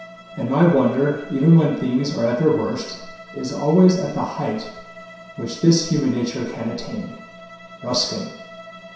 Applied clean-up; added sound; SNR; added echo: none; Bowed string instrument; 20 dB; reverberation time 0.7 s.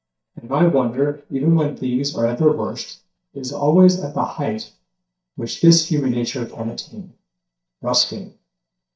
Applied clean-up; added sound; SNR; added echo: neural mask model DeepFilterNet 3.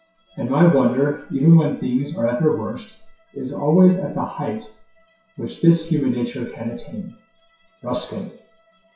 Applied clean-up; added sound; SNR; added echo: classical method WPE with log-MMSE.